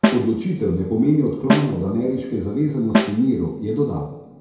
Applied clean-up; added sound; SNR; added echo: none; Snare drum; 4 dB; reverberation time 0.6 s.